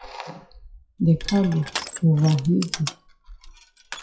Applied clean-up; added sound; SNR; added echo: classical method WPE with log-MMSE.